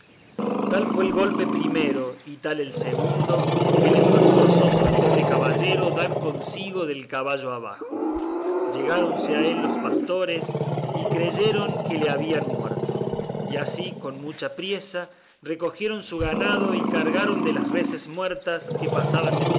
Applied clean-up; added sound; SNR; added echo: none; Growling; -4 dB; none.